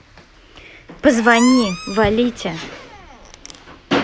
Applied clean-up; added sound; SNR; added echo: none; Squeak; 12 dB; none.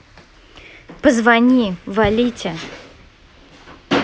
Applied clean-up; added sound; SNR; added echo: none; none; none; none.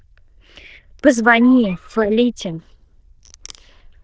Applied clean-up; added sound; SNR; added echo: neural diffusion model UNIVERSE++.